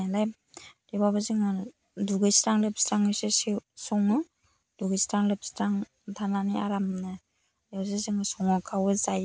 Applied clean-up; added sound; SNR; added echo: none; none; none; none.